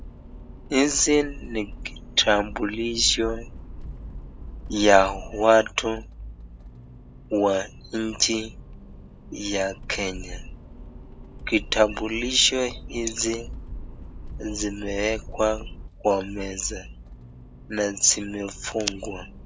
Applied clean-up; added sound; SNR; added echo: none; Accelerating, revving, vroom; 13 dB; none.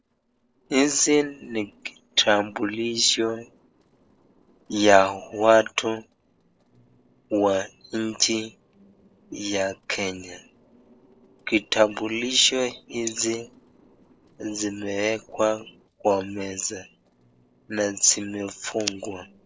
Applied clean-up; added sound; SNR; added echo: neural separator model SepFormer DNS4.